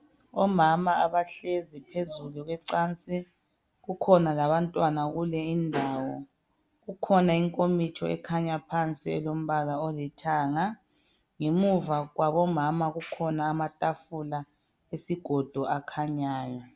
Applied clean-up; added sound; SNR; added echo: none; none; none; none.